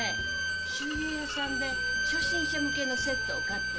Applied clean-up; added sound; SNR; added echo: none; Bowed string instrument; -5 dB; none.